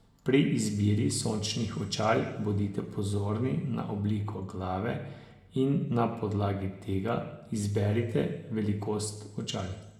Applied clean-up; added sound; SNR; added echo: none; none; none; reverberation time 0.8 s.